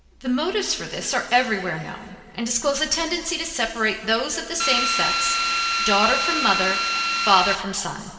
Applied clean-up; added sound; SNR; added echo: none; Drill; -2 dB; reverberation time 2.2 s.